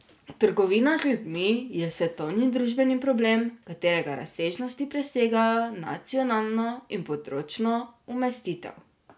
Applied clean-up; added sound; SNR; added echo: none; none; none; none.